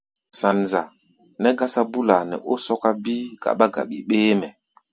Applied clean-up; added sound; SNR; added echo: none; none; none; none.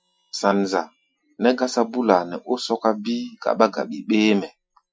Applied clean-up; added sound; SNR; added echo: classical method Wiener filter.